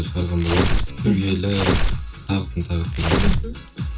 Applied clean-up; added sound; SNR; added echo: none; Tearing; -1 dB; reverberation time 0.2 s.